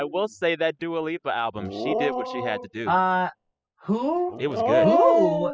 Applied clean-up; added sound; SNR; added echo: classical method spectral subtraction.